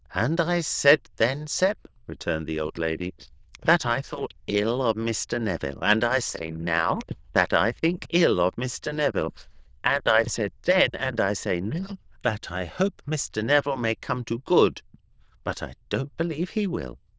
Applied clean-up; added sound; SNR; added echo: neural diffusion model UNIVERSE++.